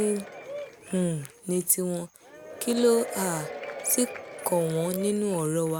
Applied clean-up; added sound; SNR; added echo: none; Applause / Crowd / Cheering; 12 dB; none.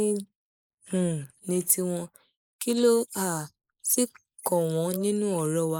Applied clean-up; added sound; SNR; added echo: neural mask model Resemble Enhance denoiser.